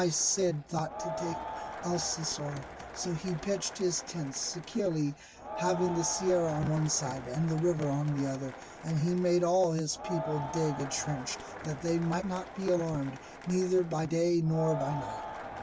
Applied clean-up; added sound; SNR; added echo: none; Crowd; 10 dB; none.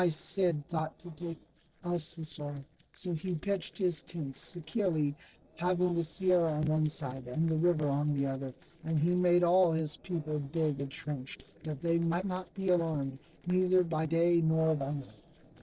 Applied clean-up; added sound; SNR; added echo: neural separator model SepFormer DNS4.